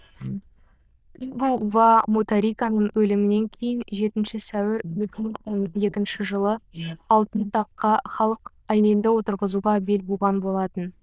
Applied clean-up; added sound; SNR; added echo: neural diffusion model UNIVERSE++.